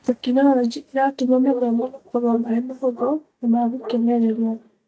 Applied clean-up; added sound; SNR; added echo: neural mask model DeepFilterNet 3.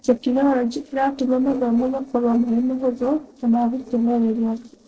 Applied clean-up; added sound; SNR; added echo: neural separator model SepFormer DNS4.